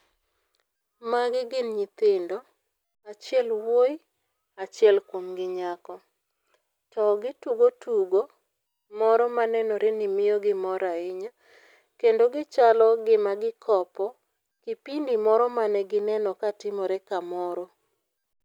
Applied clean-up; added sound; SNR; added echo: none; none; none; none.